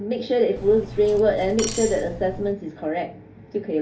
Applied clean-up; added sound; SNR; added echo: none; Cutlery, silverware; 11 dB; reverberation time 0.3 s.